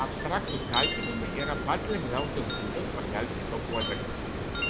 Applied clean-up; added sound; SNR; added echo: none; Water + Wind chime; -3 dB; none.